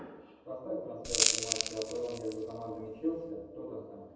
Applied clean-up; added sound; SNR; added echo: none; Crackle; -5 dB; reverberation time 1.1 s.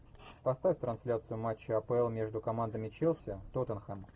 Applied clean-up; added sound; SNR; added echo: none; none; none; none.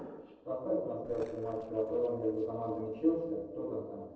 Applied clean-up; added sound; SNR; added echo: neural separator model SepFormer DNS4.